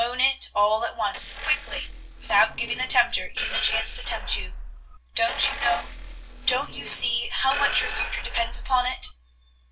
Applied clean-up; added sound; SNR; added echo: neural separator model SepFormer DNS4.